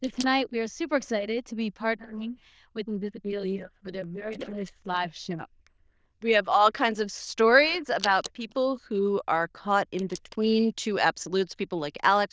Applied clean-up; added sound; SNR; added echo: neural diffusion model UNIVERSE++.